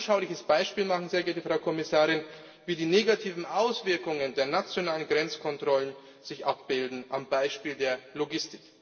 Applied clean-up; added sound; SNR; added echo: none; none; none; reverberation time 1.7 s.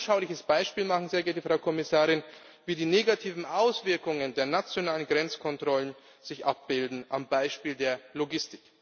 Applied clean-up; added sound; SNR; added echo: none; none; none; none.